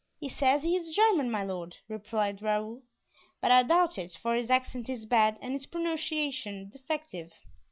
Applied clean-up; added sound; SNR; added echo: none; none; none; none.